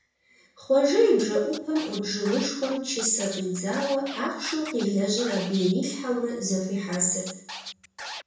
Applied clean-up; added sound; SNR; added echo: none; Scratching (performance technique); 15 dB; reverberation time 0.6 s.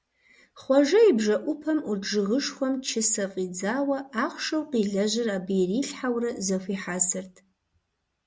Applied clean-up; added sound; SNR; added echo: none; none; none; none.